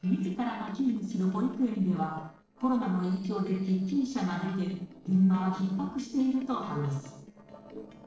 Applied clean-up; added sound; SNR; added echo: neural separator model SepFormer DNS4.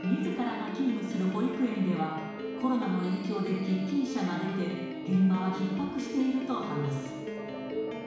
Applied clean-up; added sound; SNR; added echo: none; Piano; 9 dB; reverberation time 1.1 s.